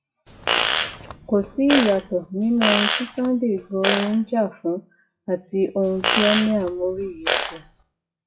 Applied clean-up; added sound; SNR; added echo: classical method WPE with log-MMSE.